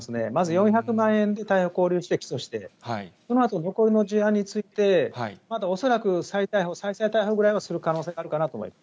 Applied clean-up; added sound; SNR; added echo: none; none; none; none.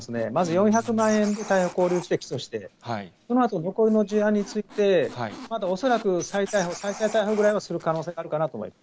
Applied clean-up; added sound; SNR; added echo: none; Squeak; 18 dB; none.